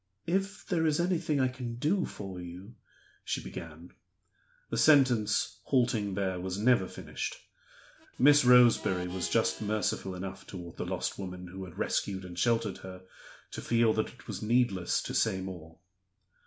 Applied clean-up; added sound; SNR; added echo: none; Harmonica; 18 dB; none.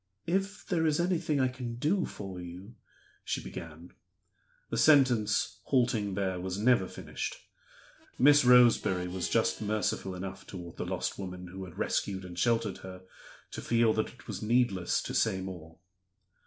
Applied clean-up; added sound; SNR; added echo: neural separator model SepFormer DNS4.